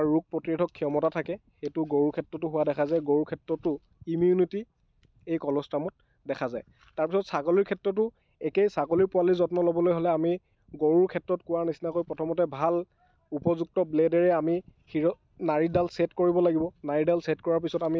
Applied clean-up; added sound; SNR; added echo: none; none; none; none.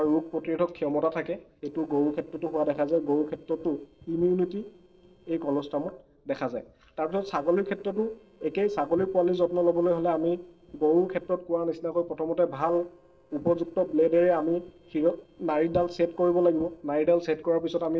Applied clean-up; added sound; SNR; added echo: neural separator model SepFormer DNS4.